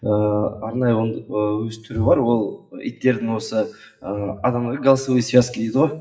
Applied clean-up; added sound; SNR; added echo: classical method WPE with log-MMSE.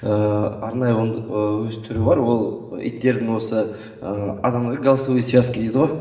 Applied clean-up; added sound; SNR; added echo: none; Bowed string instrument; 10 dB; reverberation time 2.9 s.